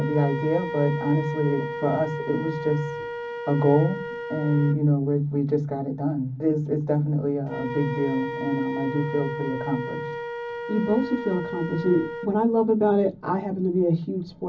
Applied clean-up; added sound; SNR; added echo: none; Wind instrument, woodwind instrument; 9 dB; reverberation time 0.4 s.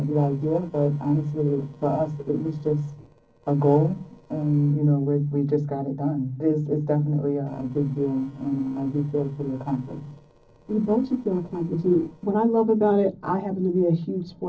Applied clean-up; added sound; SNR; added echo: neural separator model SepFormer DNS4.